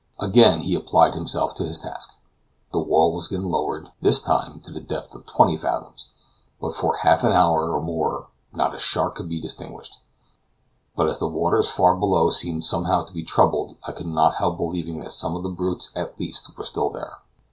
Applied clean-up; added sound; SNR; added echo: none; none; none; none.